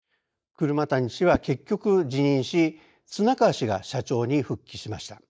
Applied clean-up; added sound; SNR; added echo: neural mask model DeepFilterNet 3.